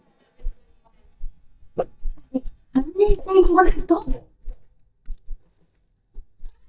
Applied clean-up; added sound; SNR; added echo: neural mask model DeepFilterNet 3.